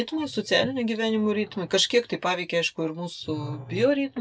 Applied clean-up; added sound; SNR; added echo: neural mask model DeepFilterNet 3.